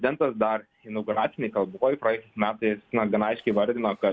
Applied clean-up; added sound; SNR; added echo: none; none; none; none.